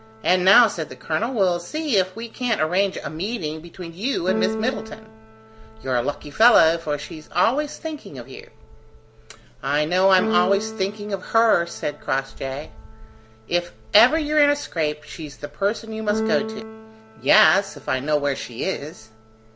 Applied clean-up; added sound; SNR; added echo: none; Keyboard (musical); 12 dB; none.